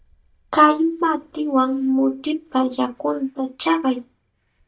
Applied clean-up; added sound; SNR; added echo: neural mask model DeepFilterNet 3.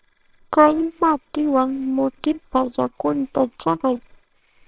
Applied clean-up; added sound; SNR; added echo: neural separator model SepFormer WHAMR!.